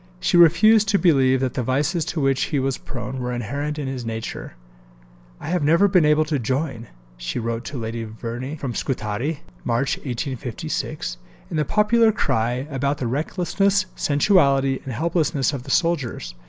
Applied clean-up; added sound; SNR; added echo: none; none; none; none.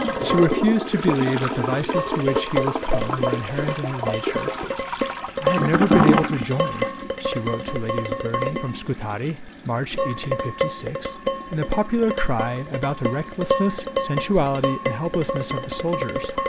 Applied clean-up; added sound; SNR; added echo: none; Dishes, pots, and pans + Toilet flush / Gurgling; 0 dB; none.